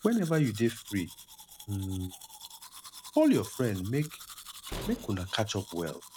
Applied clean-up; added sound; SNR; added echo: none; Domestic sounds, home sounds + Slam; 15 dB; none.